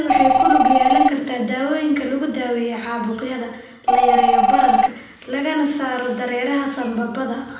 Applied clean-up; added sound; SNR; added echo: none; Telephone; -2 dB; reverberation time 0.8 s.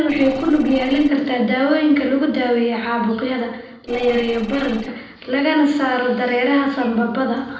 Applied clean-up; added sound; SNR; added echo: neural separator model SepFormer DNS4.